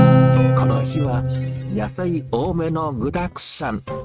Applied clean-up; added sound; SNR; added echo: neural mask model RNNoise.